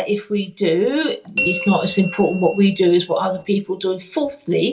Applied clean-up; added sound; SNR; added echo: none; Bell; 11 dB; reverberation time 0.2 s.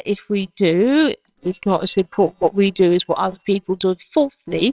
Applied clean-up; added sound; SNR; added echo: neural separator model SepFormer WHAMR!.